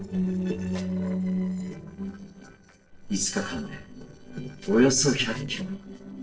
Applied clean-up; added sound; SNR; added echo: neural separator model SepFormer DNS4.